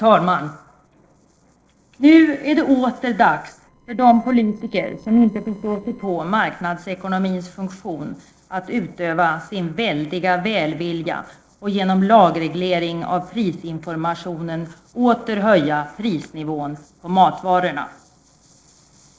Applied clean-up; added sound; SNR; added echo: neural separator model SepFormer DNS4.